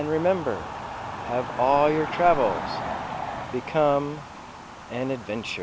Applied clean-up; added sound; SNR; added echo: none; none; none; none.